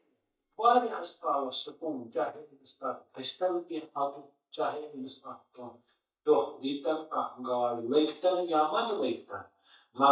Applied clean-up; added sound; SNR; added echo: neural mask model DeepFilterNet 3.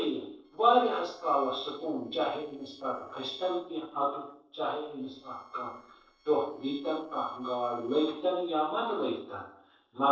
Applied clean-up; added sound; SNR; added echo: neural separator model SepFormer DNS4.